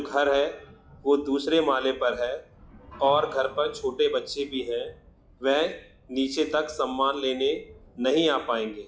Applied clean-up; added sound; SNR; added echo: classical method log-MMSE.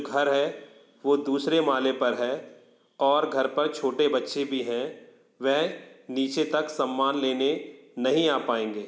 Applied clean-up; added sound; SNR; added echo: none; none; none; none.